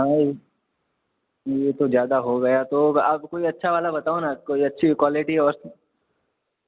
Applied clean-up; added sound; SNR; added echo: none; none; none; none.